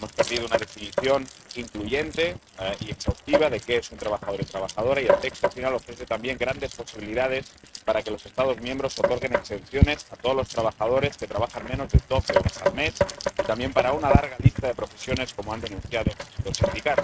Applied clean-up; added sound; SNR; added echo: neural mask model RNNoise.